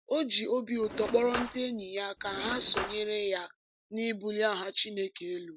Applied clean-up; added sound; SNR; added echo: none; Cutlery, silverware / Drawer open or close; 8 dB; none.